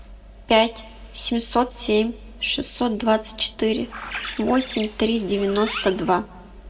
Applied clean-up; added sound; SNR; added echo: none; Bird; 11 dB; reverberation time 0.7 s.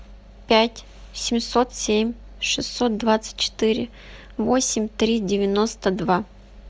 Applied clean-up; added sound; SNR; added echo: none; none; none; none.